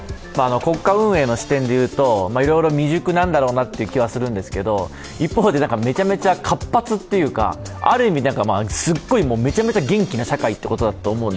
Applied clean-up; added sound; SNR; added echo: none; none; none; none.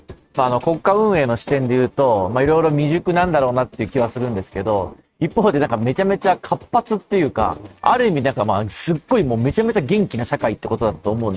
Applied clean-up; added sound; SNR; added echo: neural mask model RNNoise.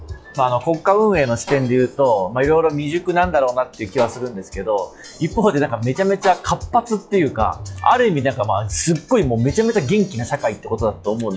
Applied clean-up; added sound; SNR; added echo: classical method log-MMSE.